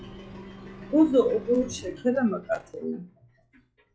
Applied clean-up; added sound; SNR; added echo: classical method log-MMSE.